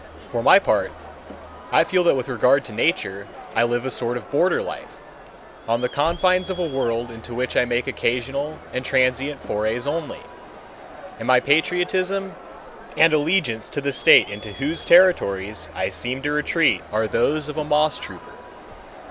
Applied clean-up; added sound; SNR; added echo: none; Crowd; 16 dB; none.